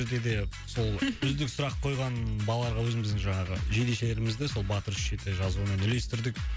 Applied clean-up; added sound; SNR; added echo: none; none; none; none.